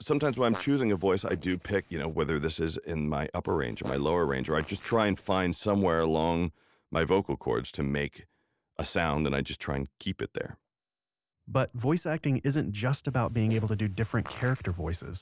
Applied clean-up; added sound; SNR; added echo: neural separator model SepFormer DNS4.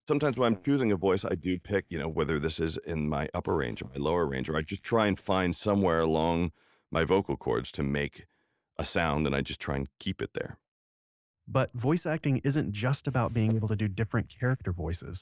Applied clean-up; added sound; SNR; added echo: neural mask model DeepFilterNet 3.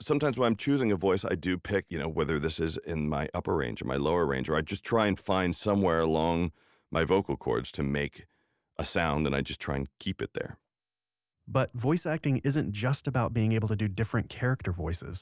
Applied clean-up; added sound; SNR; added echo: none; none; none; none.